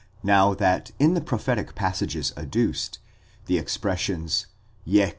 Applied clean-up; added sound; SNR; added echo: none; none; none; none.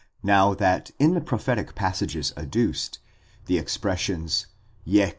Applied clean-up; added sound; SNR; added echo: neural mask model Resemble Enhance denoiser.